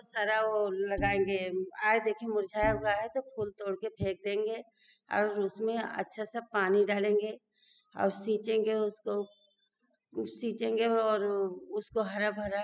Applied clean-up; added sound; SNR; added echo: classical method spectral subtraction.